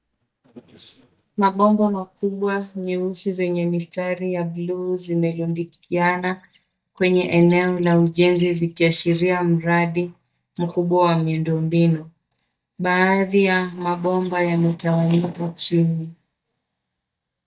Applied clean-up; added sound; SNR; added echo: neural mask model DeepFilterNet 3.